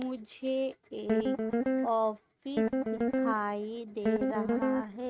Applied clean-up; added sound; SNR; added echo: neural mask model RNNoise.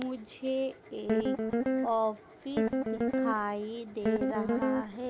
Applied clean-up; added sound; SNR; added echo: none; Guitar; -4 dB; none.